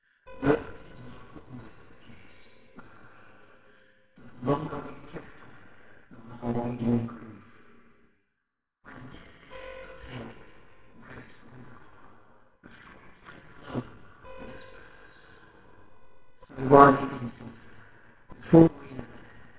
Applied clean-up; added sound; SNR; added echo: neural separator model SepFormer WHAMR!.